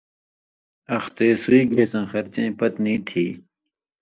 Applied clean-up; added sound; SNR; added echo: neural mask model DeepFilterNet 3.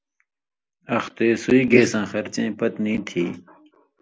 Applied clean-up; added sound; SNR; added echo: neural mask model Resemble Enhance denoiser.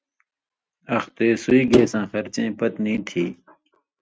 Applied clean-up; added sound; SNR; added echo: neural mask model RNNoise.